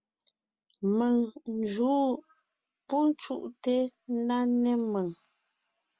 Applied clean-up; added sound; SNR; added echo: none; none; none; none.